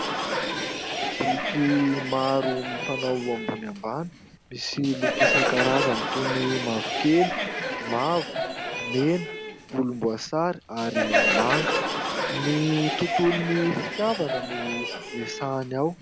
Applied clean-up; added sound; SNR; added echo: none; Crowd; 1 dB; none.